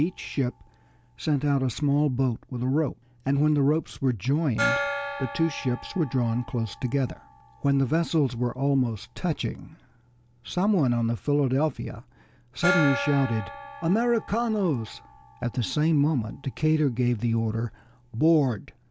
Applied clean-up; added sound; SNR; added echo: none; Gong; 12 dB; none.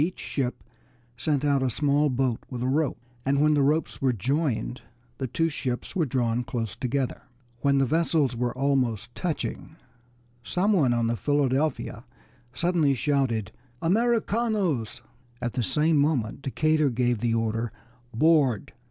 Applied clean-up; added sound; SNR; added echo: none; none; none; none.